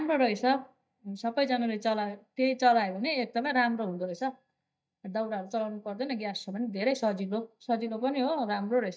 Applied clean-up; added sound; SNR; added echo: neural mask model DeepFilterNet 3.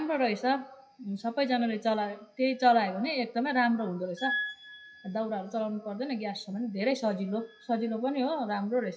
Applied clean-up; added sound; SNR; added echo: classical method WPE with log-MMSE.